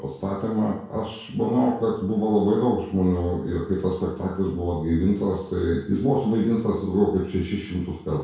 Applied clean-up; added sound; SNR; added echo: none; none; none; reverberation time 0.6 s.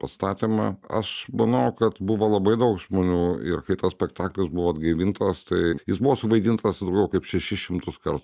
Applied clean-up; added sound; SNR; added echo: none; none; none; none.